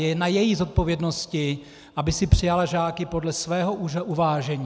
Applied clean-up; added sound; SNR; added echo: none; none; none; none.